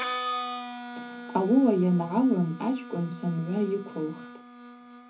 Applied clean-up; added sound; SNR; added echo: none; Harmonica; 10 dB; reverberation time 0.3 s.